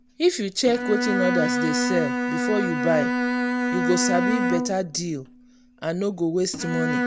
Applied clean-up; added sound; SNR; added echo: none; Bowed string instrument; 0 dB; none.